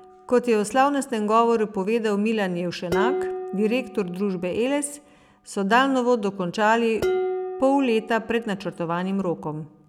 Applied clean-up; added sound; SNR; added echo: none; Dishes, pots, and pans; 10 dB; none.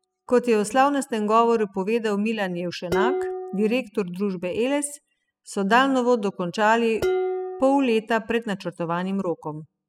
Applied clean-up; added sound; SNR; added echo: classical method spectral subtraction.